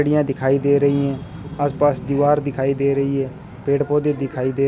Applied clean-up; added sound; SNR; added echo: none; none; none; none.